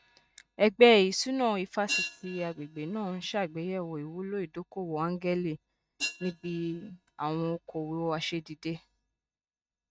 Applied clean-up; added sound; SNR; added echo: neural mask model RNNoise.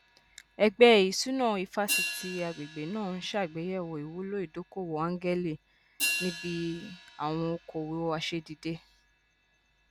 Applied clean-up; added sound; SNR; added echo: none; Hi-hat; 10 dB; none.